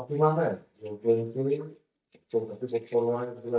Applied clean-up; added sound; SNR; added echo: neural mask model DeepFilterNet 3.